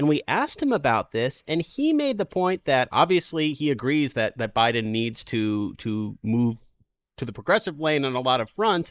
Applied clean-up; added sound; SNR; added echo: neural mask model Resemble Enhance denoiser.